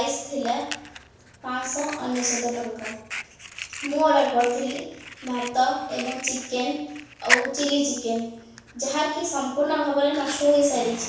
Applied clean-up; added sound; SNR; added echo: none; Fire; 9 dB; reverberation time 0.7 s.